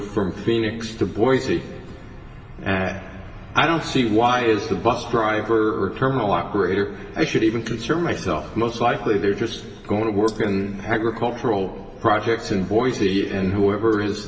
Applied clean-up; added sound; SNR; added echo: none; none; none; reverberation time 2.3 s.